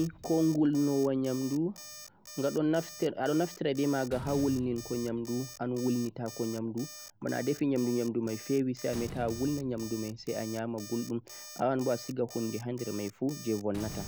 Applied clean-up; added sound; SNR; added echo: none; Alarm + Slam; 15 dB; none.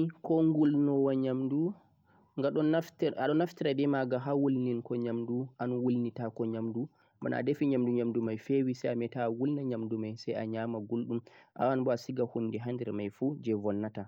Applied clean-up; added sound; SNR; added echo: none; none; none; none.